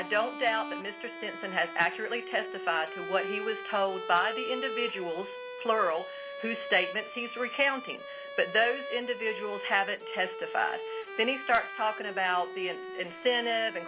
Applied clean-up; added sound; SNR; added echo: none; Bowed string instrument; 9 dB; none.